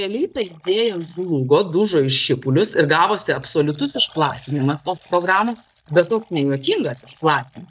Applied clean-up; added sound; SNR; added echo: neural mask model DeepFilterNet 3.